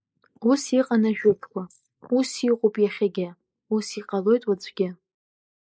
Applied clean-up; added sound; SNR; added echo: neural mask model Resemble Enhance denoiser.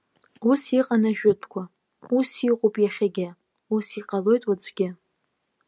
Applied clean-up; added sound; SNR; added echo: none; none; none; none.